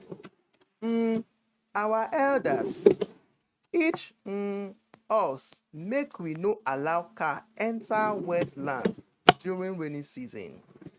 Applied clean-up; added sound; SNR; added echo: neural mask model RNNoise.